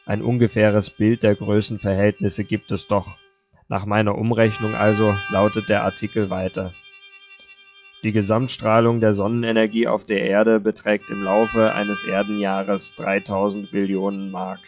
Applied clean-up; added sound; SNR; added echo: classical method log-MMSE.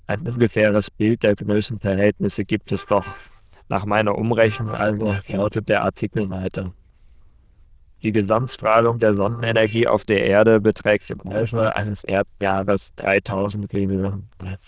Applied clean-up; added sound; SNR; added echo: neural diffusion model UNIVERSE++.